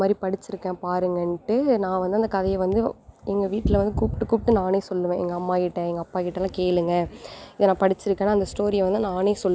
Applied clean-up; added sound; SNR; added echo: none; Bass drum; 16 dB; none.